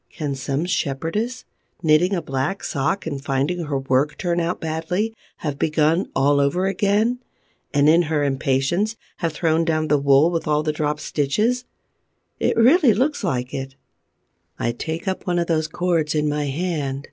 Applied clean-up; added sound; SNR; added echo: none; none; none; none.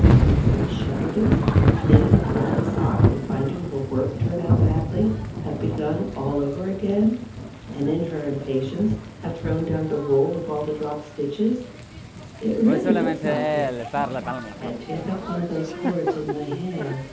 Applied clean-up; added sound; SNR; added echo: none; Thunder / Rain; -2 dB; reverberation time 0.6 s.